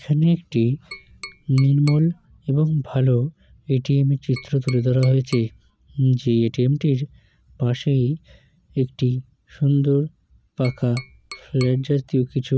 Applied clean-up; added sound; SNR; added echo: none; Tap; 19 dB; none.